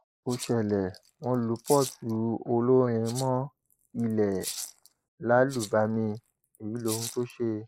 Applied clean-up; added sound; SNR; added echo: neural mask model Resemble Enhance denoiser.